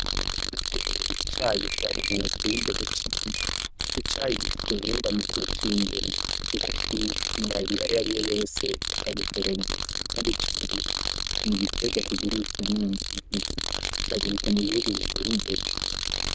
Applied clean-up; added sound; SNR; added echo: neural diffusion model UNIVERSE++.